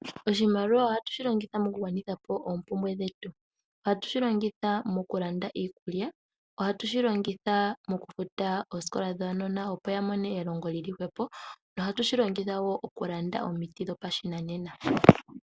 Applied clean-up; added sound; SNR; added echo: none; none; none; none.